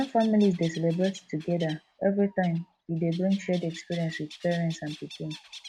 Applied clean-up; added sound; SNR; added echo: none; Bird; 20 dB; none.